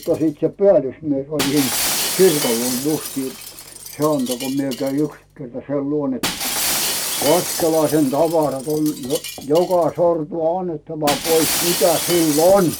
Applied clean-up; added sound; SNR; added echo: none; Shatter; 7 dB; none.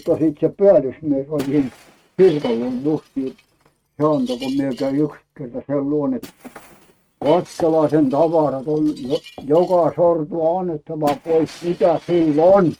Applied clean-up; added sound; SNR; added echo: neural mask model RNNoise.